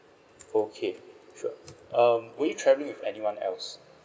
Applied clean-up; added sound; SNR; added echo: none; none; none; none.